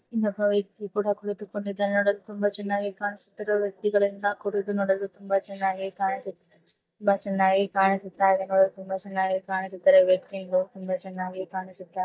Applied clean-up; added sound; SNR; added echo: neural mask model DeepFilterNet 3.